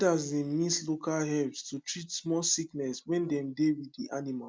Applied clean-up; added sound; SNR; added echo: none; none; none; none.